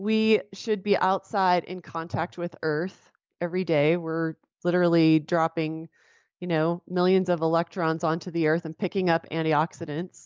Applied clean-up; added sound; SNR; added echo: none; none; none; none.